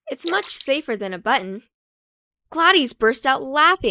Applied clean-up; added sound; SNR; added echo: neural mask model Resemble Enhance denoiser.